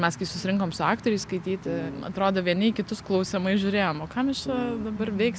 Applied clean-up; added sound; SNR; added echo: none; Piano; 8 dB; none.